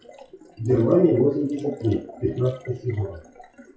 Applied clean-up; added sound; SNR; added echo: classical method WPE with log-MMSE.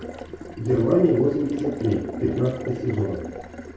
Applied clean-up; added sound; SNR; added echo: none; Water tap, faucet; 11 dB; reverberation time 0.6 s.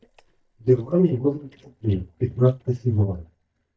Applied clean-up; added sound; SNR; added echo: neural mask model DeepFilterNet 3.